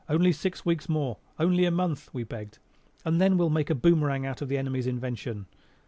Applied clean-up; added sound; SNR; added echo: none; none; none; none.